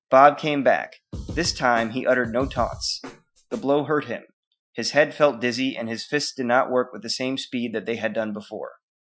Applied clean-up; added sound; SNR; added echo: classical method Wiener filter.